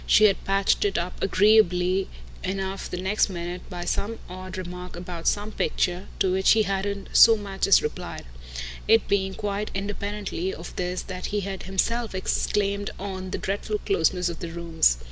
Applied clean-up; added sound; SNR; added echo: none; none; none; none.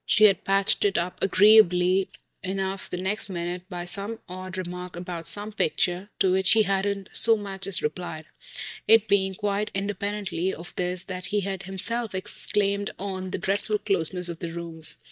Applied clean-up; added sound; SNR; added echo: neural mask model DeepFilterNet 3.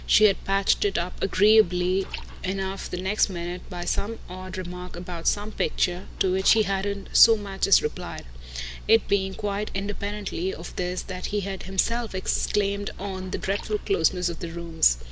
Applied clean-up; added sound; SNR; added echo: none; Liquid; 20 dB; none.